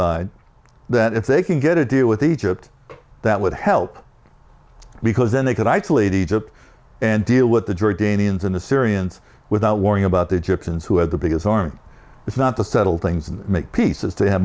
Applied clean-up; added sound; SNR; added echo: none; none; none; none.